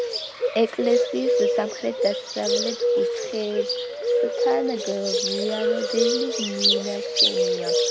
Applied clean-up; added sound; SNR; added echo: none; Bird; -5 dB; none.